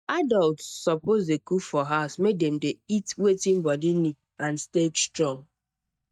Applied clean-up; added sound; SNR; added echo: neural mask model DeepFilterNet 3.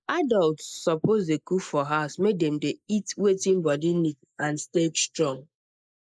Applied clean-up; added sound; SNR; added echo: neural mask model Resemble Enhance denoiser.